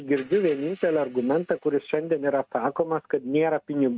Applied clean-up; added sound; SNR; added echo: neural mask model RNNoise.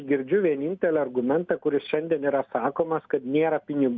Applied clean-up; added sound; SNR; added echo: none; none; none; none.